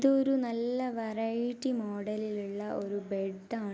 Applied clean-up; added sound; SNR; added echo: none; none; none; none.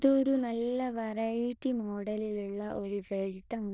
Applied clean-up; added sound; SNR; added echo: neural diffusion model UNIVERSE++.